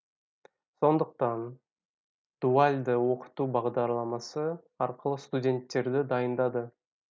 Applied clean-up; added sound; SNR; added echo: none; none; none; none.